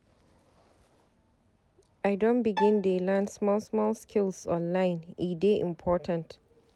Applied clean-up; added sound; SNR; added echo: none; Bowed string instrument; 10 dB; none.